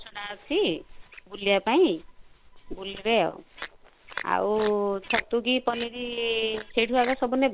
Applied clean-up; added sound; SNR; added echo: neural separator model SepFormer WHAM!.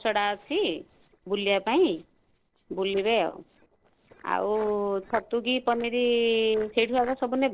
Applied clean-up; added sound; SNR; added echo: neural separator model SepFormer DNS4.